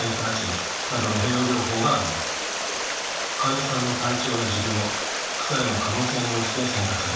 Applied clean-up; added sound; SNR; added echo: none; Stream; 1 dB; reverberation time 0.7 s.